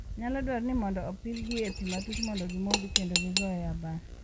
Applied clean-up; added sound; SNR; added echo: none; Cutlery, silverware / Dishes, pots, and pans; -1 dB; none.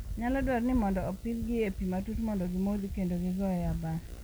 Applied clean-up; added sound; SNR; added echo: none; none; none; none.